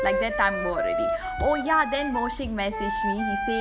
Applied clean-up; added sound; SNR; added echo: none; Wind instrument, woodwind instrument; 2 dB; none.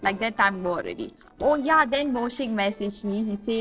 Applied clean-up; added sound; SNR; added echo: neural separator model SepFormer DNS4.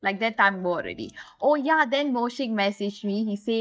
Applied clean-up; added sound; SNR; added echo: neural mask model DeepFilterNet 3.